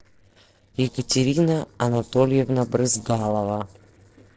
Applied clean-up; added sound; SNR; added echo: neural separator model SepFormer DNS4.